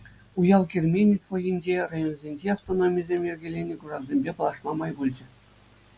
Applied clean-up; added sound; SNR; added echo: none; none; none; none.